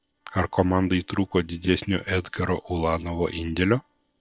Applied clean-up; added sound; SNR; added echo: neural separator model SepFormer DNS4.